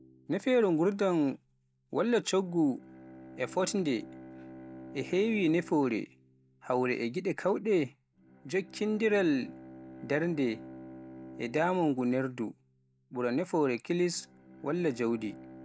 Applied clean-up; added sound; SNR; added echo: none; Bowed string instrument; 19 dB; none.